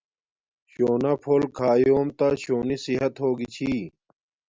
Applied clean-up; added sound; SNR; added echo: none; none; none; none.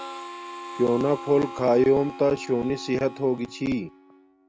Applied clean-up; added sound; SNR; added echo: none; Harmonica; 14 dB; none.